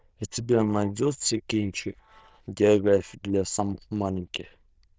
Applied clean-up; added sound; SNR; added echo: neural diffusion model UNIVERSE++.